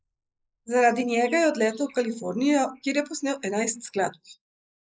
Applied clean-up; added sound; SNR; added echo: neural mask model Resemble Enhance denoiser.